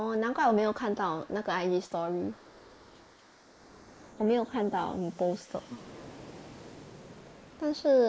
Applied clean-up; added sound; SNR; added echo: neural mask model Resemble Enhance denoiser.